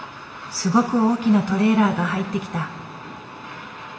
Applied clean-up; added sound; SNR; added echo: none; none; none; reverberation time 1.6 s.